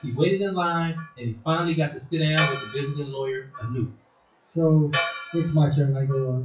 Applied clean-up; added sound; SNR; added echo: classical method WPE with log-MMSE.